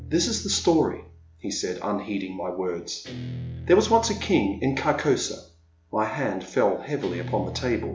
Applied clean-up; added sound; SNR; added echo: none; Guitar; 14 dB; none.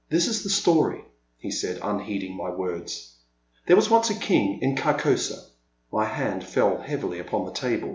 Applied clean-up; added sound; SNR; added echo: none; none; none; none.